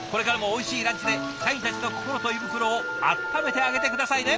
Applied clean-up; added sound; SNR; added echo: none; Wind instrument, woodwind instrument; 8 dB; none.